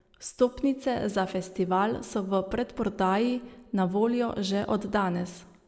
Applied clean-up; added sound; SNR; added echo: none; none; none; none.